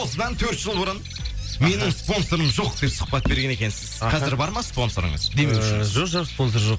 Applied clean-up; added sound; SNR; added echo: none; Bird vocalization, bird call, bird song; 14 dB; none.